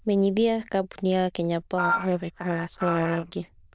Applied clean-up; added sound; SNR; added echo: neural diffusion model UNIVERSE++.